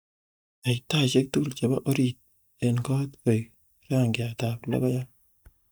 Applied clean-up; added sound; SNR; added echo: neural mask model DeepFilterNet 3.